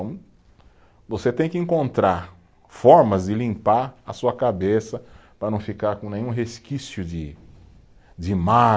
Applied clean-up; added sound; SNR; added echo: none; none; none; none.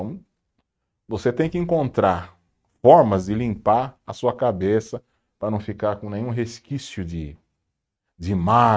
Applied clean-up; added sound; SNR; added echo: neural mask model RNNoise.